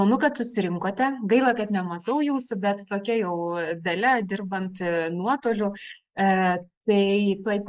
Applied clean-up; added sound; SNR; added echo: neural mask model Resemble Enhance denoiser.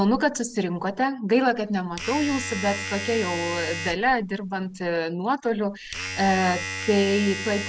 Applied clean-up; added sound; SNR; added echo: none; Domestic sounds, home sounds; 10 dB; none.